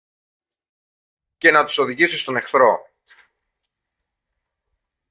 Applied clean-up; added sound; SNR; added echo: neural mask model DeepFilterNet 3.